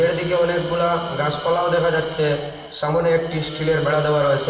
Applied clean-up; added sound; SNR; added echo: none; Tools; 15 dB; reverberation time 1.2 s.